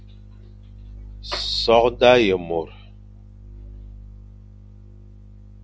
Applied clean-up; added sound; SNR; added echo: none; none; none; none.